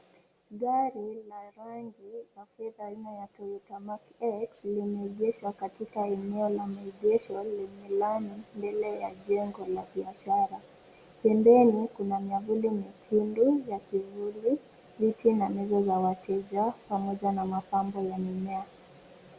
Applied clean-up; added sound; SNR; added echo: none; none; none; none.